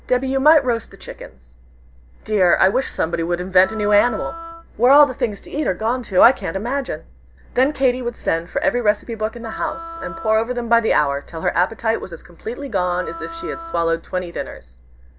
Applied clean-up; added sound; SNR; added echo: none; Wind instrument, woodwind instrument; 14 dB; none.